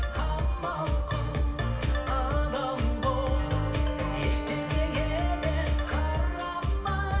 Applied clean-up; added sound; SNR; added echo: none; Wind instrument, woodwind instrument; 11 dB; reverberation time 0.8 s.